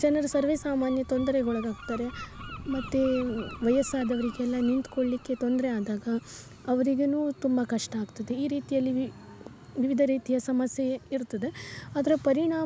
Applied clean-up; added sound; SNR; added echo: none; Gull, seagull; 19 dB; none.